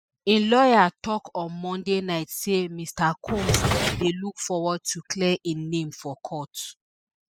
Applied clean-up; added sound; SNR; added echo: classical method spectral subtraction.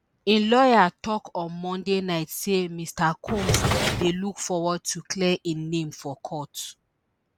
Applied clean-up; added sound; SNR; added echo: none; Drawer open or close; 0 dB; none.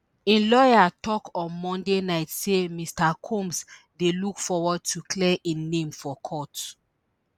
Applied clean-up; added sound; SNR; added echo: none; none; none; none.